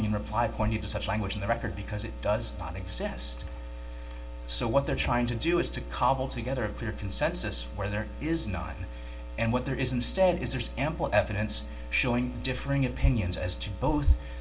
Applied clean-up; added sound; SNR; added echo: none; none; none; reverberation time 0.2 s.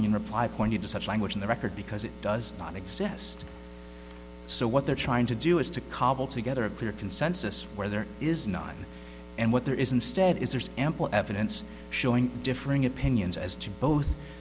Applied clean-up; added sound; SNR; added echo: none; none; none; none.